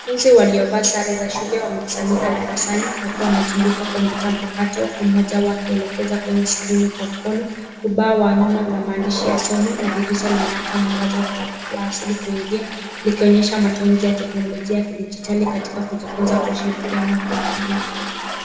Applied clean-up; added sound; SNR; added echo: none; Toilet flush; 9 dB; reverberation time 1.9 s.